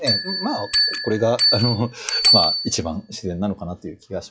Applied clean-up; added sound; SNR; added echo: classical method log-MMSE.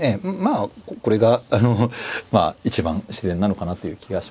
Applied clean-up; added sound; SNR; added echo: none; none; none; none.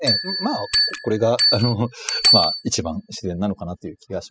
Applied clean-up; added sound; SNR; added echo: classical method spectral subtraction.